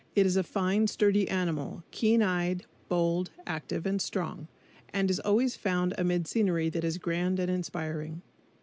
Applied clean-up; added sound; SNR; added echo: none; none; none; none.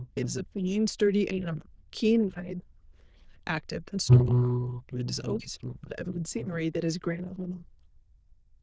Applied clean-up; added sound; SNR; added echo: neural diffusion model UNIVERSE++.